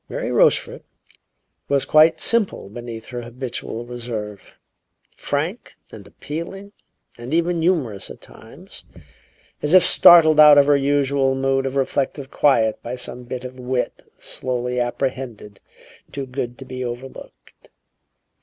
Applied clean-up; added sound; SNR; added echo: none; none; none; none.